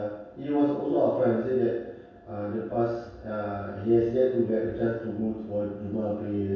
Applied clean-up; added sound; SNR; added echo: none; none; none; reverberation time 0.7 s.